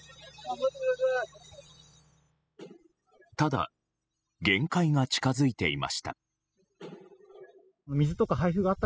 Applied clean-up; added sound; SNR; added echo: classical method spectral subtraction.